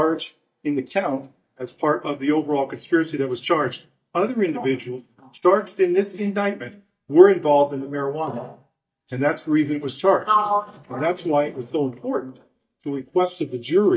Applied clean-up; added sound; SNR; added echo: neural mask model DeepFilterNet 3.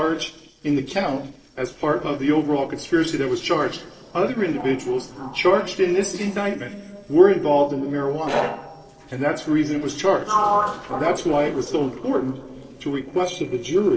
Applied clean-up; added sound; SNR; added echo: neural separator model SepFormer DNS4.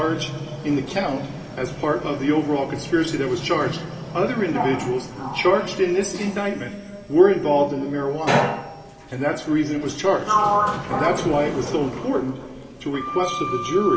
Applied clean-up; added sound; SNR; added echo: none; Sliding door; 6 dB; reverberation time 2.3 s.